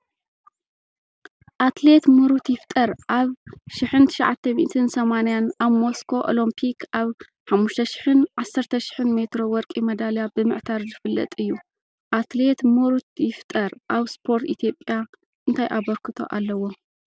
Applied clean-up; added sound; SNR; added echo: none; none; none; none.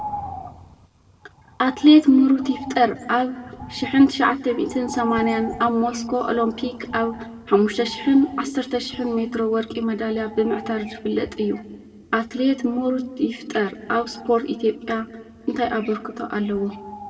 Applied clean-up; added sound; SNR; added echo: none; Bird; 18 dB; reverberation time 1.3 s.